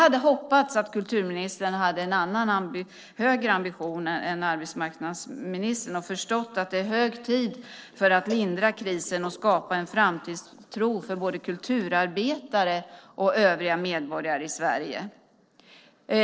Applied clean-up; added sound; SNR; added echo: neural separator model SepFormer DNS4.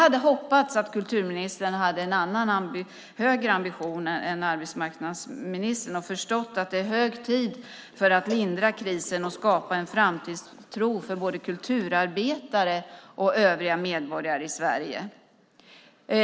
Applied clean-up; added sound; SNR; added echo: none; Cowbell; 19 dB; none.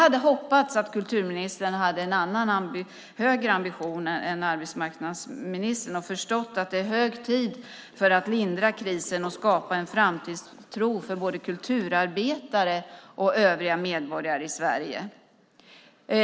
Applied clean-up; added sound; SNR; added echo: none; none; none; none.